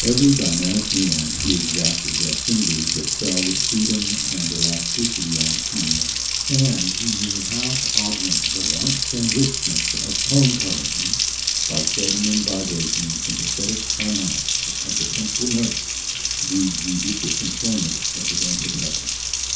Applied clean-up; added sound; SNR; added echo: none; Water tap, faucet; -3 dB; reverberation time 0.9 s.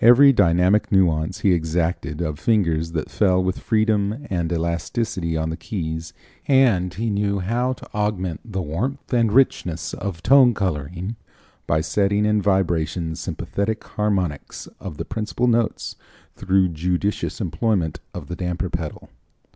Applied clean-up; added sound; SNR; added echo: none; none; none; none.